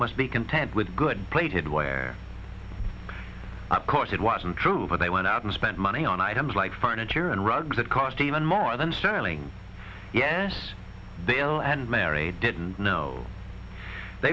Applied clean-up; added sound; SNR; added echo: none; none; none; none.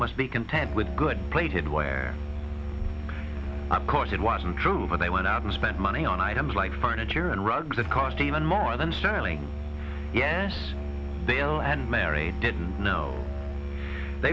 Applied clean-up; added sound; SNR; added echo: none; Musical instrument; 4 dB; none.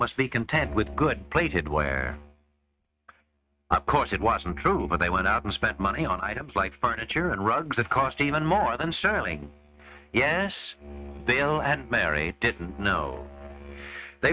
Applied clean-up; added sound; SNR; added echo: neural mask model RNNoise.